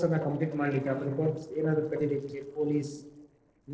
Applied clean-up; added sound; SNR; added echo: neural separator model SepFormer DNS4.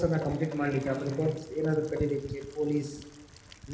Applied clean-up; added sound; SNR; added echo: none; Rain; 14 dB; reverberation time 1.0 s.